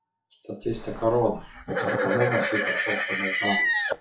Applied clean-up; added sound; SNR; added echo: classical method WPE with log-MMSE.